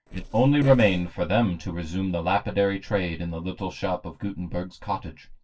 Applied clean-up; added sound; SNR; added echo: neural separator model SepFormer DNS4.